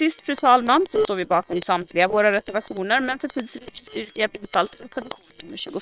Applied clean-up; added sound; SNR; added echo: neural separator model SepFormer WHAM!.